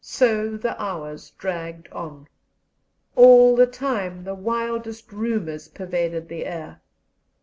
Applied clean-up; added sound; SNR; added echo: none; none; none; none.